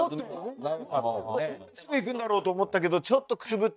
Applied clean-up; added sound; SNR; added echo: neural mask model DeepFilterNet 3.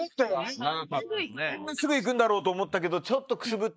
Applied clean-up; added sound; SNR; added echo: neural mask model Resemble Enhance denoiser.